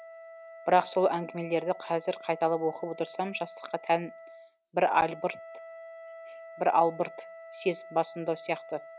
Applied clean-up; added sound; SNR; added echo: none; Wind instrument, woodwind instrument; 16 dB; none.